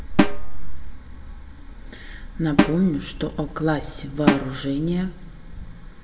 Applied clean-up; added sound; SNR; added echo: none; Snare drum; 3 dB; reverberation time 1.3 s.